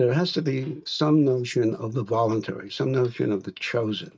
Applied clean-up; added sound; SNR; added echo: neural mask model DeepFilterNet 3.